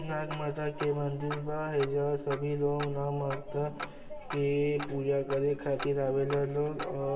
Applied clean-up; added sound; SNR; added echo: none; Tick-tock; 10 dB; reverberation time 1.2 s.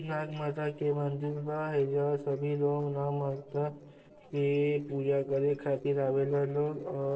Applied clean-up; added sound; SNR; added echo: neural separator model SepFormer DNS4.